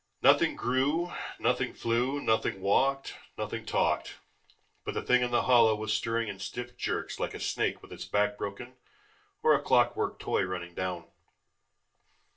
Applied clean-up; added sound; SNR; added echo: none; none; none; reverberation time 0.2 s.